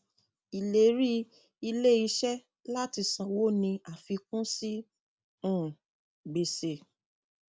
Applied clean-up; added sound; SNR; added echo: none; none; none; none.